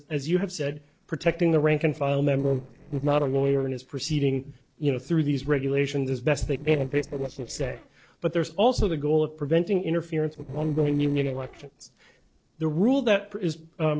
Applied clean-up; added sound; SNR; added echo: neural separator model SepFormer DNS4.